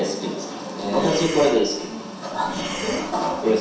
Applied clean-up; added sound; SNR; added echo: none; Breathing; 11 dB; reverberation time 0.7 s.